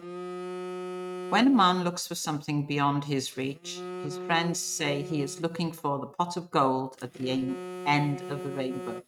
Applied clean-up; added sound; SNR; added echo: neural mask model RNNoise.